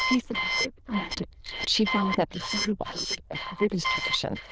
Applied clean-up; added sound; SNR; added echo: neural diffusion model UNIVERSE++.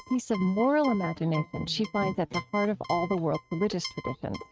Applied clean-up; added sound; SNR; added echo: neural mask model RNNoise.